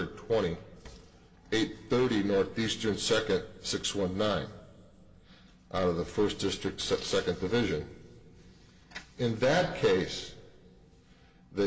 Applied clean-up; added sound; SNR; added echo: none; none; none; reverberation time 0.3 s.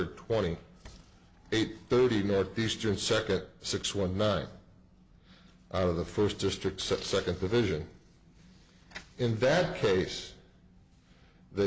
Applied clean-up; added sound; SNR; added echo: none; none; none; none.